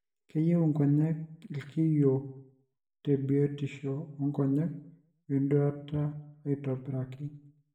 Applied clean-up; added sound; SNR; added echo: none; none; none; reverberation time 0.6 s.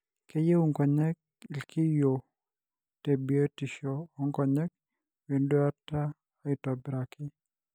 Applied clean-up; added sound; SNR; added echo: none; none; none; none.